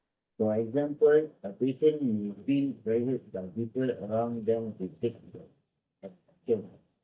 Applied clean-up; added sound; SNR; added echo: neural mask model DeepFilterNet 3.